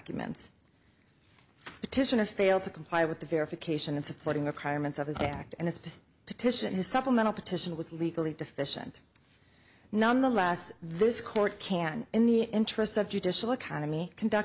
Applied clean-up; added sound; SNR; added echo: none; none; none; none.